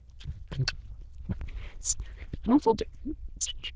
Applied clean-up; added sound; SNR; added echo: neural diffusion model UNIVERSE++.